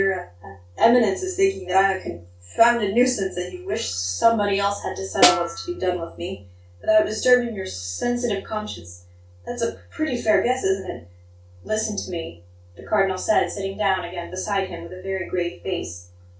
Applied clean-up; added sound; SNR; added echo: none; Snare drum; -1 dB; reverberation time 0.2 s.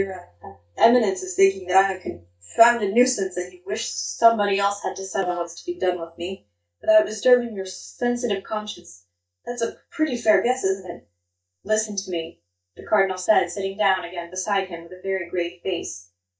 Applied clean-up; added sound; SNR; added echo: neural mask model DeepFilterNet 3.